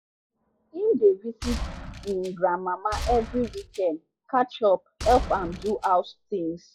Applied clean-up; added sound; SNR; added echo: classical method log-MMSE.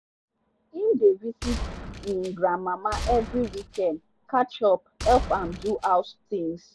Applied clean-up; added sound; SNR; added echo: none; Gunshot, gunfire; 10 dB; none.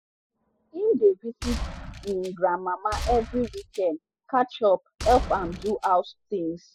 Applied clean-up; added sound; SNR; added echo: classical method spectral subtraction.